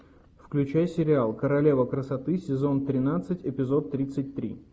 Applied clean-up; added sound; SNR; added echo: none; none; none; none.